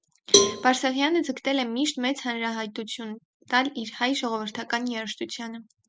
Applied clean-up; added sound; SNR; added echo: none; Cowbell; -1 dB; none.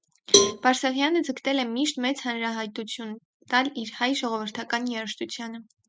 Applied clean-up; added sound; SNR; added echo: neural mask model RNNoise.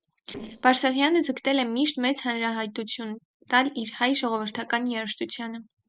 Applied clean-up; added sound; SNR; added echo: neural separator model SepFormer DNS4.